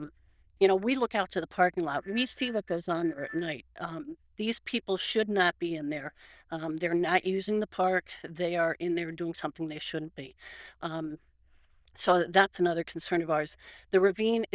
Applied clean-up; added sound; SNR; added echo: neural diffusion model UNIVERSE++.